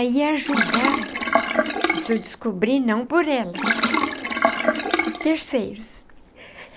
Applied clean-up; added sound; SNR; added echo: none; Sink (filling or washing); -1 dB; none.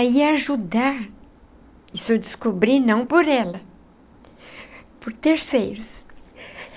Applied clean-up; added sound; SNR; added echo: none; none; none; none.